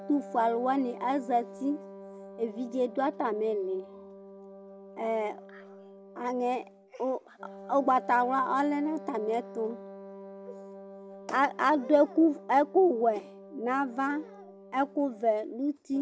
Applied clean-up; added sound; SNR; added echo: none; Wind instrument, woodwind instrument; 17 dB; none.